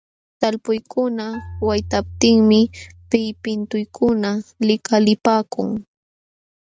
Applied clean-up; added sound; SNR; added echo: neural mask model RNNoise.